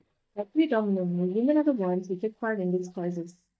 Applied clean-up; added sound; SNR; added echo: neural mask model DeepFilterNet 3.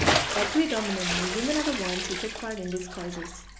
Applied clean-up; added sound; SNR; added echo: none; Bathtub (filling or washing) / Splash, splatter; 0 dB; none.